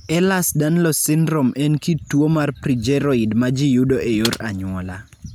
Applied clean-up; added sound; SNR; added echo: none; Computer keyboard; 13 dB; none.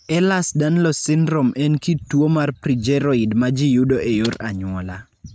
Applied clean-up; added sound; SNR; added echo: neural mask model RNNoise.